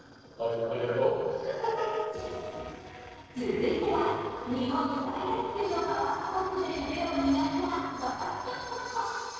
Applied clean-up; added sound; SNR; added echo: neural separator model SepFormer DNS4.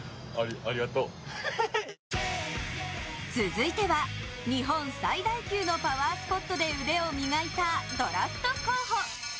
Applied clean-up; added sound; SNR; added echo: none; none; none; none.